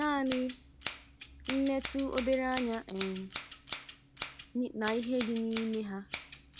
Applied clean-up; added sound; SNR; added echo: none; Scissors; -4 dB; none.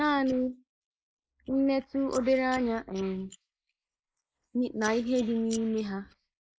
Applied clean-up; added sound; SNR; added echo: neural mask model Resemble Enhance denoiser.